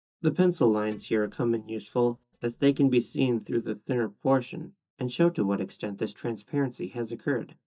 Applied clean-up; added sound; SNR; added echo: neural mask model DeepFilterNet 3.